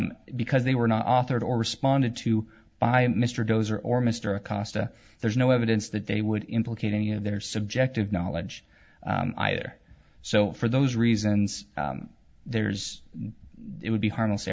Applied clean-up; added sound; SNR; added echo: none; none; none; none.